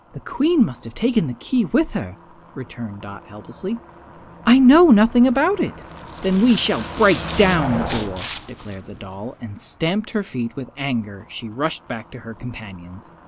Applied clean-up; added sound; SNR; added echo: none; Motor vehicle (road) + Tearing; 14 dB; none.